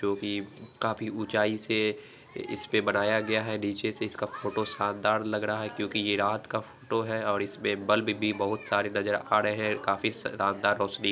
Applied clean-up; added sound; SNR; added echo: none; none; none; none.